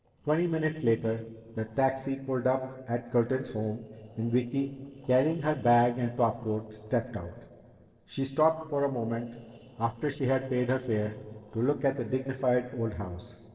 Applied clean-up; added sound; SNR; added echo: neural separator model SepFormer DNS4.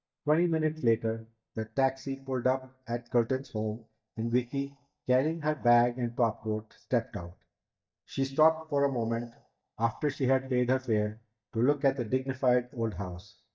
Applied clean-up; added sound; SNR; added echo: neural mask model DeepFilterNet 3.